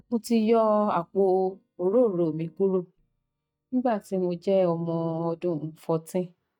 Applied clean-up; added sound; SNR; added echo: neural mask model DeepFilterNet 3.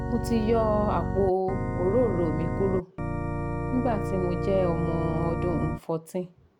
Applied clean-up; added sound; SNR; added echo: none; Organ; 1 dB; none.